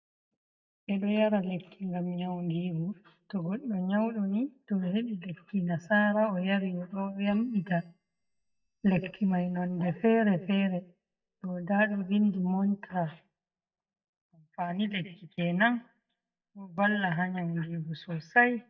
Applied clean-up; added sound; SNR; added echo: neural mask model DeepFilterNet 3.